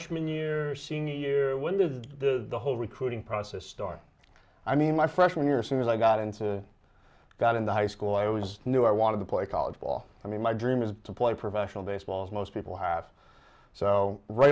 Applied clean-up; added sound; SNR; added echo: none; none; none; none.